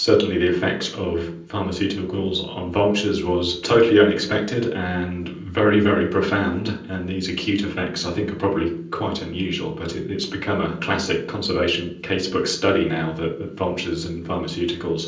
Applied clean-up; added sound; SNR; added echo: none; none; none; reverberation time 0.6 s.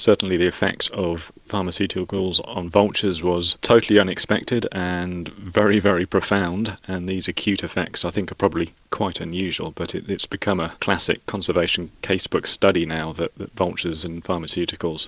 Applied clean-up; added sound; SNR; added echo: none; none; none; none.